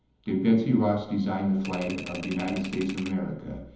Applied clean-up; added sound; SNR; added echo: none; Typewriter; 14 dB; reverberation time 1.3 s.